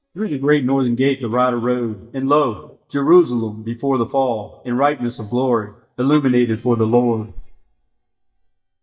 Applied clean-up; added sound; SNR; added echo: neural mask model DeepFilterNet 3.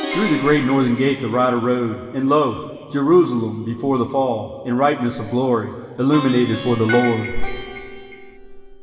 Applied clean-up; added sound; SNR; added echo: none; Plucked string instrument; 13 dB; reverberation time 2.7 s.